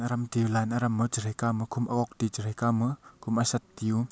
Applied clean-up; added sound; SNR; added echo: none; none; none; none.